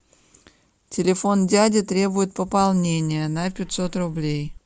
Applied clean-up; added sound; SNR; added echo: none; Water / Splash, splatter; 16 dB; none.